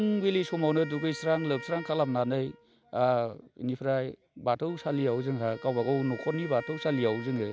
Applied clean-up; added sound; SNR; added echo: none; Wind instrument, woodwind instrument; 17 dB; none.